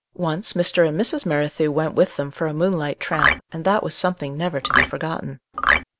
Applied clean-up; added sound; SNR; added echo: none; Marimba, xylophone; -4 dB; none.